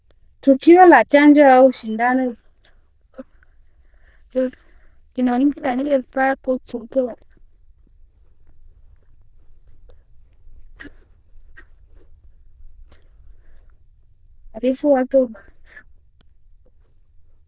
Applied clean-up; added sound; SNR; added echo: neural diffusion model UNIVERSE++.